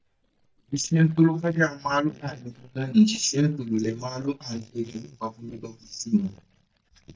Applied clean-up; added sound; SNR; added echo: neural mask model DeepFilterNet 3.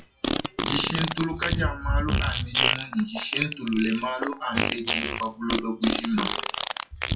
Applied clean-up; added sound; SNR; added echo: classical method WPE with log-MMSE.